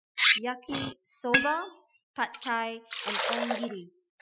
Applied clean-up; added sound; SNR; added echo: classical method Wiener filter.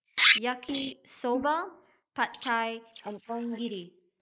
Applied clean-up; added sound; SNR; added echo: neural mask model Resemble Enhance denoiser.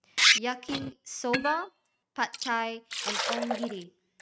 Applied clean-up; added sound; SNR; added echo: neural mask model RNNoise.